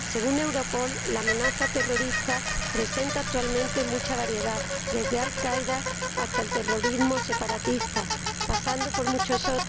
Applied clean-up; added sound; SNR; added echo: none; Bicycle; 0 dB; none.